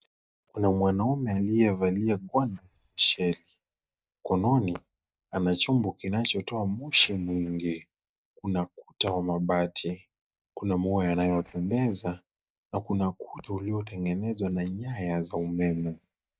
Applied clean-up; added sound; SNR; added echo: neural mask model DeepFilterNet 3.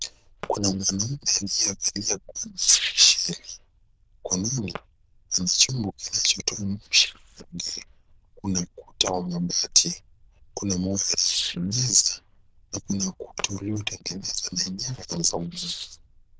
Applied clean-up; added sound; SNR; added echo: neural diffusion model UNIVERSE++.